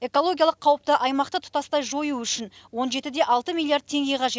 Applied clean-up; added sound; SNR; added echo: none; none; none; none.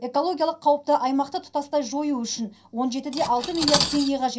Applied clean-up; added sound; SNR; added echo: none; Cutlery, silverware; 7 dB; reverberation time 0.3 s.